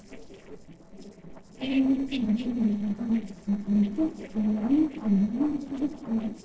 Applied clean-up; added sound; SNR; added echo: neural separator model SepFormer DNS4.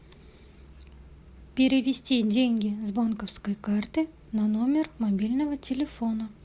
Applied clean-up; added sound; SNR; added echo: none; none; none; none.